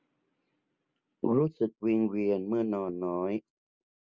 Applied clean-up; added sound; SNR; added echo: none; none; none; none.